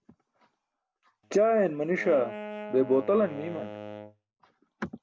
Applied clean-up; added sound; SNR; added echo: none; Wind instrument, woodwind instrument; 14 dB; none.